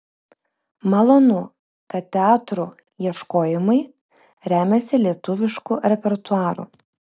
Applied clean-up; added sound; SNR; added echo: none; none; none; none.